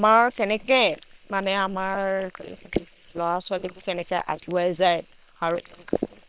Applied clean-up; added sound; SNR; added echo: neural separator model SepFormer WHAM!.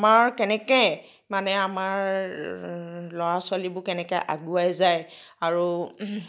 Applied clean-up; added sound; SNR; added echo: none; none; none; none.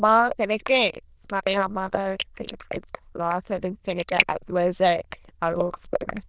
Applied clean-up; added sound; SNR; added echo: neural diffusion model UNIVERSE++.